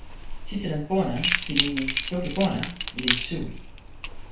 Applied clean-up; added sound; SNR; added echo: none; Keys jangling; 0 dB; reverberation time 0.2 s.